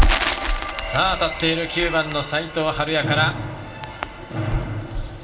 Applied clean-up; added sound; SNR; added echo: none; Crackle; 2 dB; reverberation time 0.6 s.